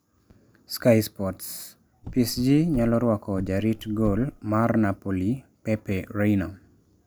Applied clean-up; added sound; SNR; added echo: none; Car; 13 dB; none.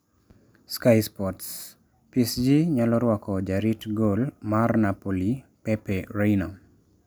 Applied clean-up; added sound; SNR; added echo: none; none; none; none.